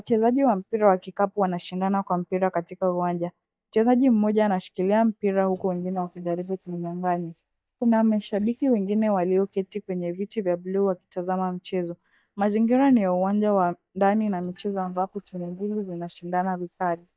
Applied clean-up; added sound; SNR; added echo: neural mask model DeepFilterNet 3.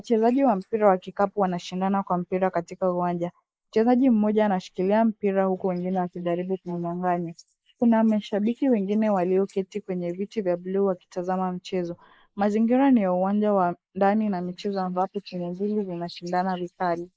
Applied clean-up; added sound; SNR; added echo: neural mask model Resemble Enhance denoiser.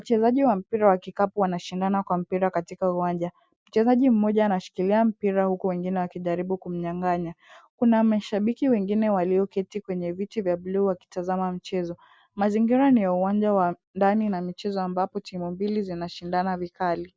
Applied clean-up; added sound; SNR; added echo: none; none; none; none.